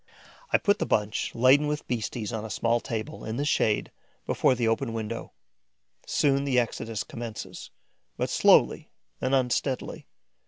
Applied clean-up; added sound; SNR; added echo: none; none; none; none.